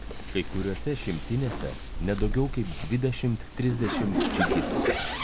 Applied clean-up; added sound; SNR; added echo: none; Zipper (clothing); 0 dB; none.